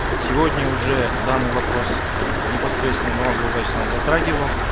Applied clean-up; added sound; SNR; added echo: none; Stream; -3 dB; none.